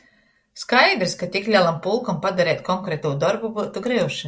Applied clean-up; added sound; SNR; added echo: none; none; none; none.